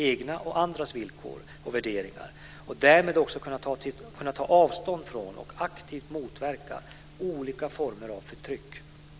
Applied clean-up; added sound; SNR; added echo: none; none; none; none.